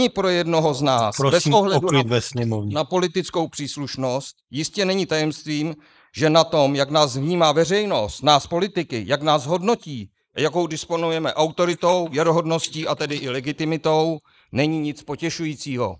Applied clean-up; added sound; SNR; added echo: neural mask model Resemble Enhance denoiser.